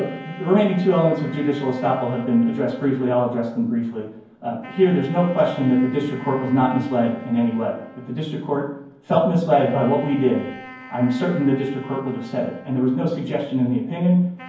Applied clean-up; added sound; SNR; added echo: none; Wind instrument, woodwind instrument; 20 dB; reverberation time 0.9 s.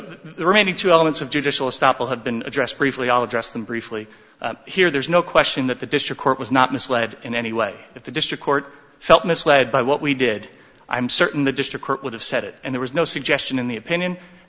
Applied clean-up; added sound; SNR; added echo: none; none; none; none.